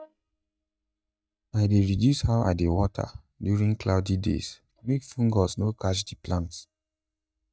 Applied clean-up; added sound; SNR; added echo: neural mask model DeepFilterNet 3.